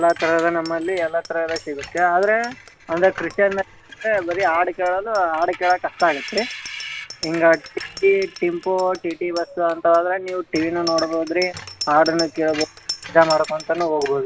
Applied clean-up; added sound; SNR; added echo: none; Bicycle bell + Screech; 14 dB; none.